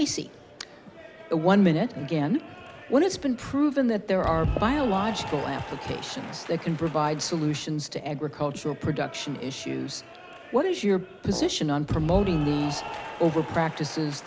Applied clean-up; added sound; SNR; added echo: none; Applause / Cheering + Brass instrument; 12 dB; none.